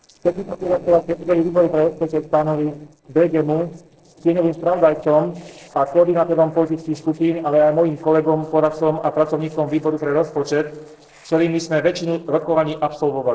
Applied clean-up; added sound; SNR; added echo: neural separator model SepFormer DNS4.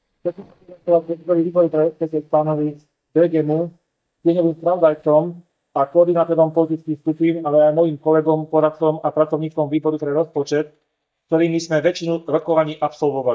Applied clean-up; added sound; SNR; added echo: neural mask model DeepFilterNet 3.